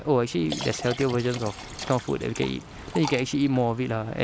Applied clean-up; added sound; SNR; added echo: none; Liquid; 13 dB; none.